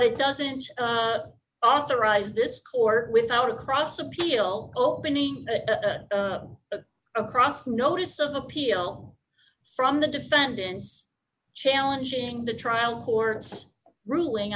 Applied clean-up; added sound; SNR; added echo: none; none; none; none.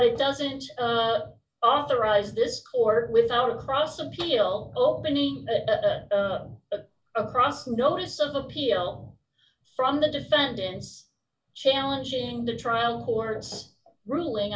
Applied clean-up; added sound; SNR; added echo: none; none; none; reverberation time 0.2 s.